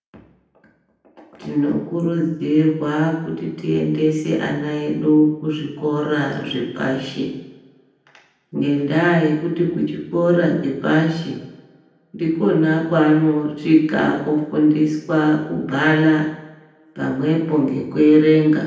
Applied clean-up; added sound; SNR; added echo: none; none; none; reverberation time 0.9 s.